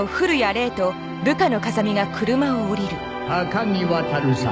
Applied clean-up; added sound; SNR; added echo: none; none; none; none.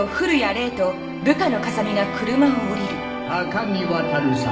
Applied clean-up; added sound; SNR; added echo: none; Bowed string instrument; 12 dB; reverberation time 0.6 s.